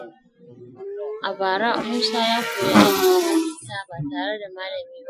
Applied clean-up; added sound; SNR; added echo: classical method Wiener filter.